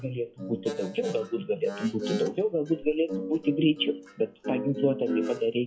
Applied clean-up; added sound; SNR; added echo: classical method WPE with log-MMSE.